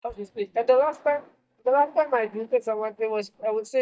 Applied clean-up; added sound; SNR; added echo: neural mask model DeepFilterNet 3.